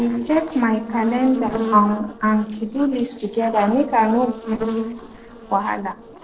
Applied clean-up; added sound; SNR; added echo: neural separator model SepFormer DNS4.